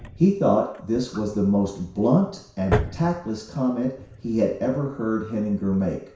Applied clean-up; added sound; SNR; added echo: none; Drawer open or close; 11 dB; reverberation time 0.6 s.